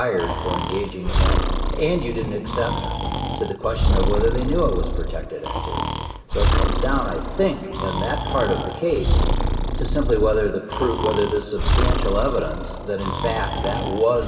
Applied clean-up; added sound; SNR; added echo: none; Breathing; -2 dB; reverberation time 2.8 s.